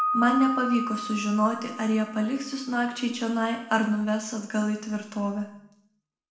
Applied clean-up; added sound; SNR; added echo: none; Piano; 8 dB; reverberation time 0.7 s.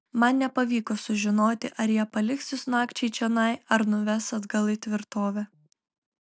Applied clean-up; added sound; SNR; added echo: none; none; none; none.